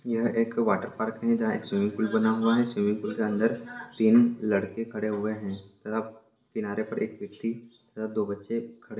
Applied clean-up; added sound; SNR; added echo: none; none; none; reverberation time 0.5 s.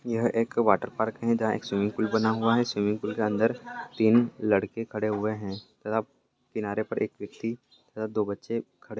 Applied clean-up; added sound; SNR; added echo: none; none; none; none.